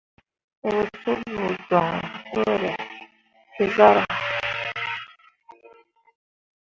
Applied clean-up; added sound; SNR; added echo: none; none; none; none.